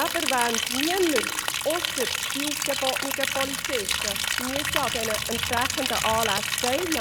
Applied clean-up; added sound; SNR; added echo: none; Liquid; -1 dB; none.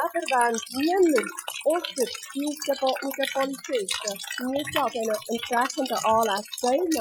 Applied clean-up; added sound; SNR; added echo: classical method Wiener filter.